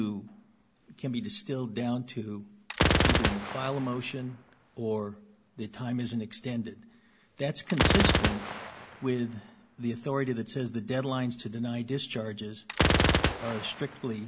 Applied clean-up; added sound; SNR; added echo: none; Gunshot, gunfire; -2 dB; none.